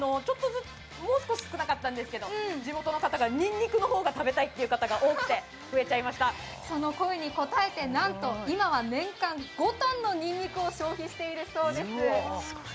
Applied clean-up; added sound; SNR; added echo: none; none; none; none.